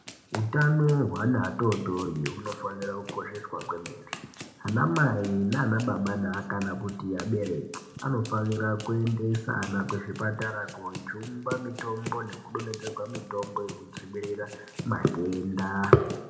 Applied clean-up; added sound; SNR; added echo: none; Run; 15 dB; reverberation time 0.6 s.